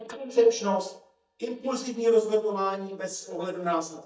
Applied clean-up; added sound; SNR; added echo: neural mask model DeepFilterNet 3.